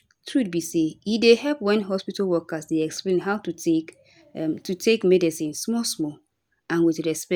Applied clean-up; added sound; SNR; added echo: none; none; none; none.